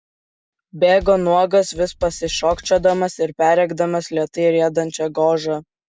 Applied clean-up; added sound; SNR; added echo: none; Bass drum / Snare drum / Drum kit; 19 dB; none.